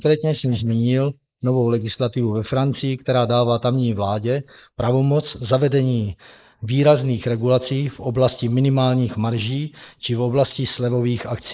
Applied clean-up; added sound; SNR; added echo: neural mask model Resemble Enhance denoiser.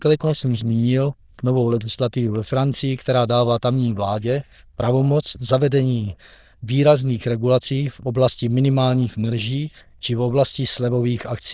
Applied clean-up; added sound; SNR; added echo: neural diffusion model UNIVERSE++.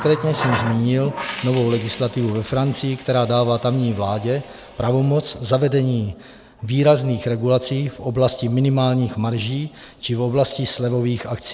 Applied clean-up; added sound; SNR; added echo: none; Water tap, faucet; 15 dB; none.